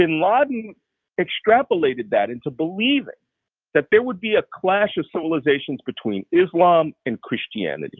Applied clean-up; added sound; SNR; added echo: none; none; none; none.